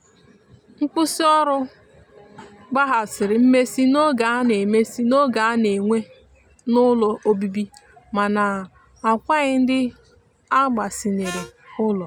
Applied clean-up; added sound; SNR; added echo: none; Harmonica; 15 dB; none.